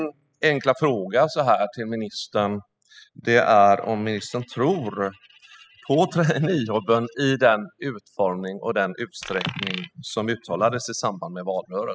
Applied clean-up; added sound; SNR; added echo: classical method spectral subtraction.